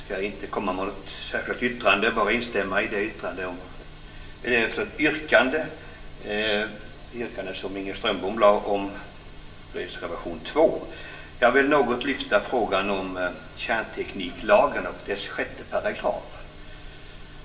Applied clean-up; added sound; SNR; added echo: none; none; none; reverberation time 0.7 s.